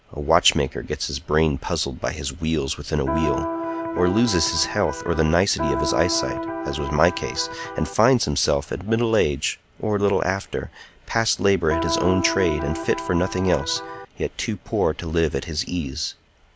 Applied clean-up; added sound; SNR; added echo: none; Electric guitar; 5 dB; none.